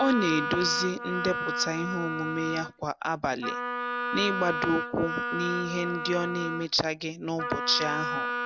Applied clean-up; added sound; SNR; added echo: none; Wind instrument, woodwind instrument; 3 dB; none.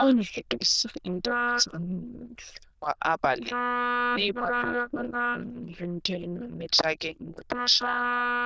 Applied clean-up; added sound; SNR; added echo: neural diffusion model UNIVERSE++.